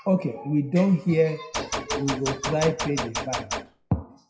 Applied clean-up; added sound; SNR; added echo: classical method WPE with log-MMSE.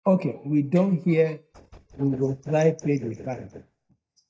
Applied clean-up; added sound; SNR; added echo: neural mask model DeepFilterNet 3.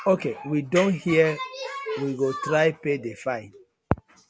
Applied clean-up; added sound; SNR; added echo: none; none; none; none.